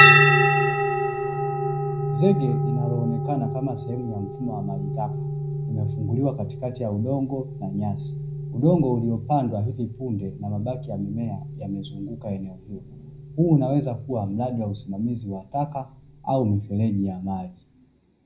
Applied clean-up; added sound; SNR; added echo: none; Bell; 0 dB; reverberation time 0.5 s.